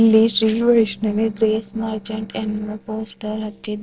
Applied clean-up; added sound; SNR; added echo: neural separator model SepFormer DNS4.